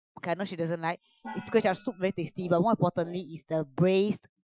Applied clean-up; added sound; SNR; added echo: classical method Wiener filter.